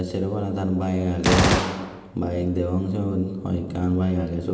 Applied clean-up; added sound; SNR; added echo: none; Gunshot, gunfire; 2 dB; reverberation time 2.4 s.